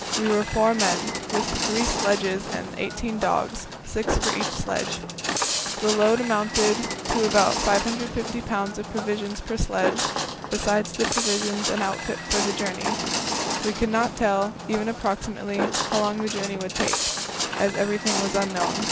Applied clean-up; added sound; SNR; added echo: none; Walk, footsteps; 2 dB; none.